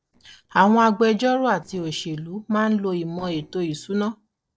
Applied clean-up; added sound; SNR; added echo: neural separator model SepFormer DNS4.